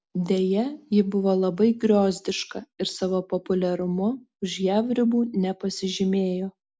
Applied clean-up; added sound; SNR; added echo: none; none; none; none.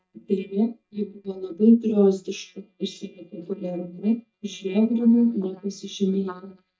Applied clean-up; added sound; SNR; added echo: neural mask model DeepFilterNet 3.